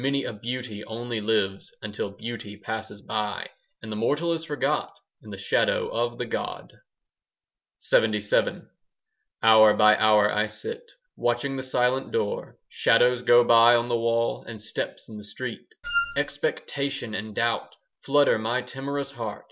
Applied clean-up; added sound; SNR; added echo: none; Wind instrument, woodwind instrument; 2 dB; none.